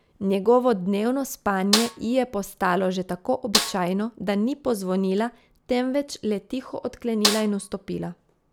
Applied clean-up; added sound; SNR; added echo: none; Snare drum; 5 dB; none.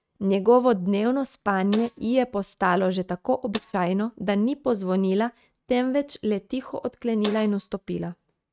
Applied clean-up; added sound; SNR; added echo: neural mask model RNNoise.